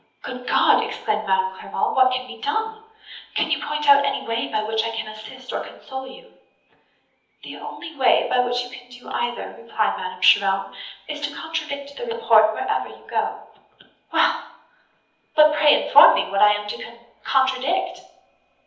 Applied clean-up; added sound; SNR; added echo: none; none; none; reverberation time 0.8 s.